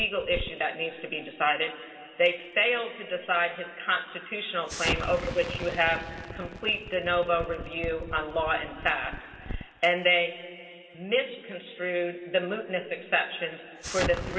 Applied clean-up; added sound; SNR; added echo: none; Explosion; 11 dB; reverberation time 2.3 s.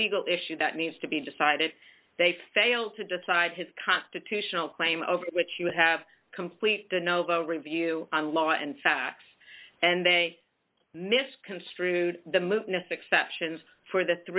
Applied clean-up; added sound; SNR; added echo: none; none; none; none.